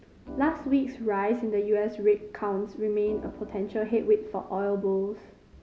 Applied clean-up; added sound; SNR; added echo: none; Organ; 19 dB; none.